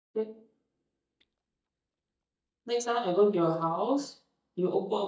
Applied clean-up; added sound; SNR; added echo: neural mask model DeepFilterNet 3.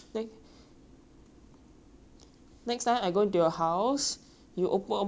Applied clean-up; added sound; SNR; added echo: none; none; none; none.